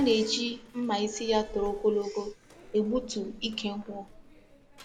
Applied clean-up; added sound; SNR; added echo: none; Slam; 18 dB; none.